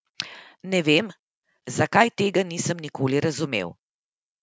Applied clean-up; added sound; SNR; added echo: none; none; none; none.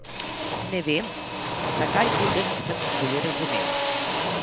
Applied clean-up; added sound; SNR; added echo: none; Drill; -4 dB; none.